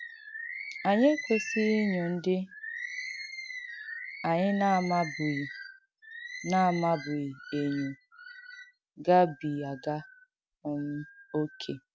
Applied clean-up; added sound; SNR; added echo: none; Bird; 11 dB; none.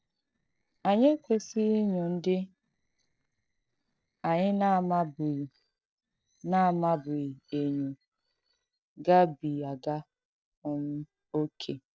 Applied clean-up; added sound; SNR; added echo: neural separator model SepFormer DNS4.